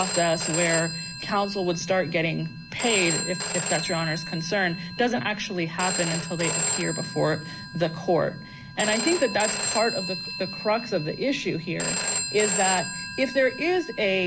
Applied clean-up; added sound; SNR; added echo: none; Telephone; 4 dB; none.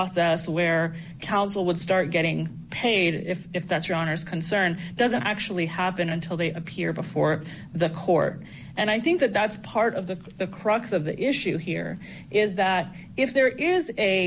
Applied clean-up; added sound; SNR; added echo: none; none; none; none.